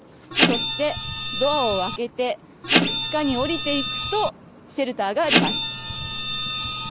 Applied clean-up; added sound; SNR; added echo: none; Printer; -3 dB; none.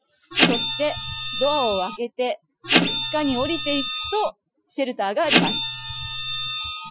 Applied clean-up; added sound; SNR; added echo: classical method Wiener filter.